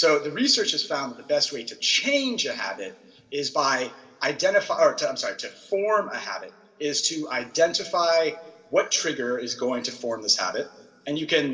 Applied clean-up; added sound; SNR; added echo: none; none; none; reverberation time 1.7 s.